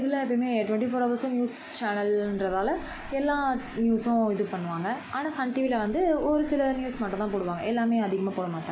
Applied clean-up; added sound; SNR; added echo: none; Wind; 19 dB; none.